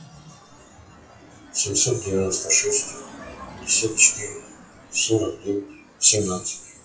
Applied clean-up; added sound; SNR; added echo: classical method WPE with log-MMSE.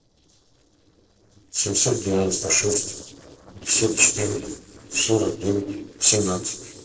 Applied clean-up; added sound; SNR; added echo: neural separator model SepFormer DNS4.